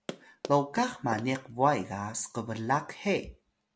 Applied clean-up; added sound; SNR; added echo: none; Run; 13 dB; none.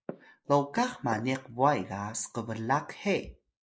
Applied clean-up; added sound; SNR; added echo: neural mask model Resemble Enhance denoiser.